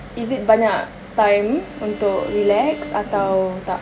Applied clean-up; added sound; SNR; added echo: none; Bowed string instrument; 18 dB; none.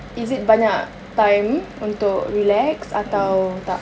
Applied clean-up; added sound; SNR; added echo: none; none; none; none.